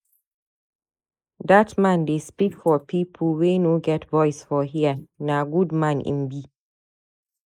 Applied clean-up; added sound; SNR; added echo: neural mask model Resemble Enhance denoiser.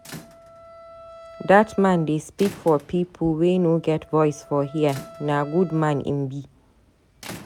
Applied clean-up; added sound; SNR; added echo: none; Squeak / Rattle / Slam + Wind instrument, woodwind instrument; 20 dB; none.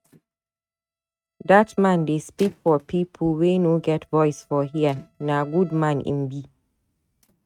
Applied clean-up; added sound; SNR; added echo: neural mask model RNNoise.